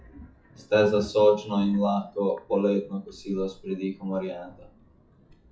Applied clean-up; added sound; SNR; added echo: classical method WPE with log-MMSE.